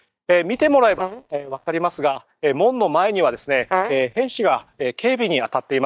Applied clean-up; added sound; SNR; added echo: neural mask model DeepFilterNet 3.